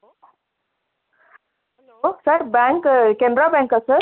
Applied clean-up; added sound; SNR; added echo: none; none; none; none.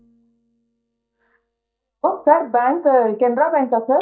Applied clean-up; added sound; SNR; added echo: neural mask model DeepFilterNet 3.